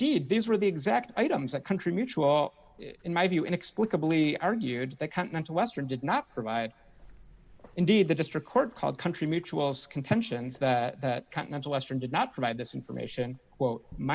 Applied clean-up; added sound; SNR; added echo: none; none; none; none.